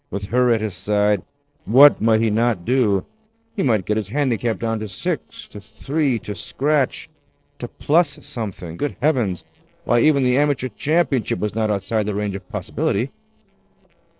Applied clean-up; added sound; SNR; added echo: neural separator model SepFormer DNS4.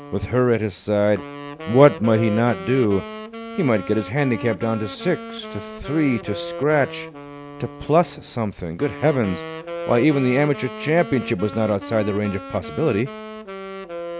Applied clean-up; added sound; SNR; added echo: none; Wind instrument, woodwind instrument; 12 dB; none.